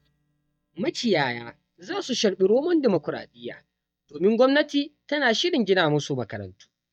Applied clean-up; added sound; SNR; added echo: neural mask model DeepFilterNet 3.